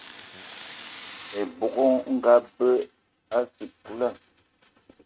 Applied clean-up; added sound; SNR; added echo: neural mask model RNNoise.